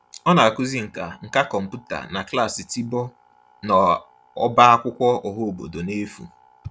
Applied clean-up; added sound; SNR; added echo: none; none; none; none.